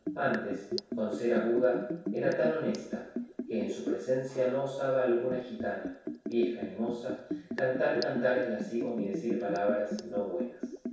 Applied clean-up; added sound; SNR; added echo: none; Liquid; 7 dB; reverberation time 0.7 s.